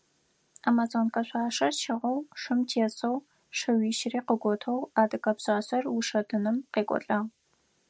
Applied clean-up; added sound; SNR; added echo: none; none; none; none.